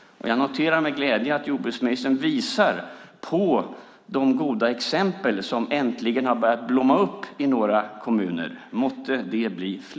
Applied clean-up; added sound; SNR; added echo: none; none; none; none.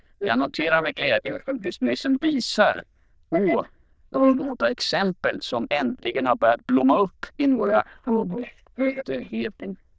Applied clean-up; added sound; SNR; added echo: neural diffusion model UNIVERSE++.